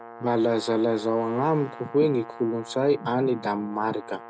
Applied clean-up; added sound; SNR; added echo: none; Brass instrument; 17 dB; none.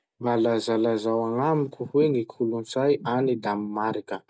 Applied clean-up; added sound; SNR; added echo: none; none; none; none.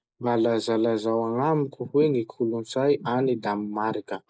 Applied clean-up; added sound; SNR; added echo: neural mask model Resemble Enhance denoiser.